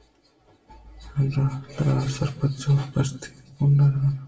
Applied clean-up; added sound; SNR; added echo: none; none; none; reverberation time 0.6 s.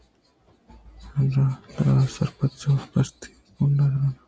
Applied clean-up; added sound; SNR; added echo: none; none; none; none.